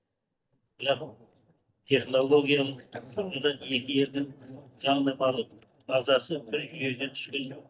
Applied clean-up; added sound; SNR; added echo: neural mask model DeepFilterNet 3.